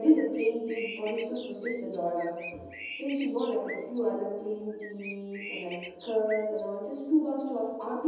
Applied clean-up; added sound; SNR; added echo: none; Bird; 14 dB; reverberation time 1.1 s.